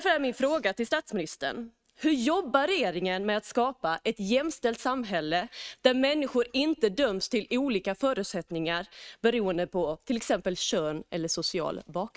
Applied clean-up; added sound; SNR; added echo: neural mask model RNNoise.